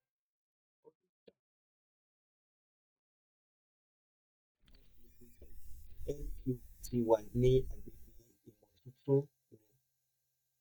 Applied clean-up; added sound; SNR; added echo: neural mask model DeepFilterNet 3.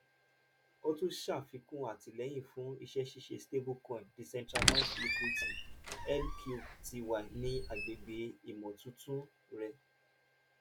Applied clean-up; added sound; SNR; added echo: none; Squeak; -5 dB; none.